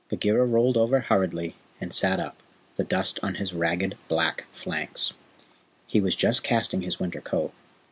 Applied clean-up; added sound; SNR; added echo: none; none; none; none.